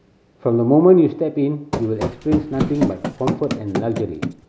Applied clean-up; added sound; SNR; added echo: none; Run; 5 dB; none.